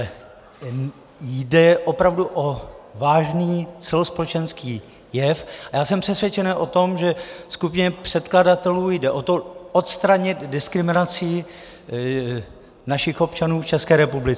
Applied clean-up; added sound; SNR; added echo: none; none; none; none.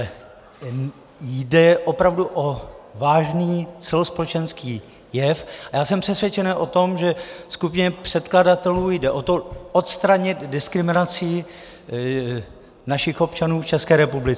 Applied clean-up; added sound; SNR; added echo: none; Knock; 19 dB; none.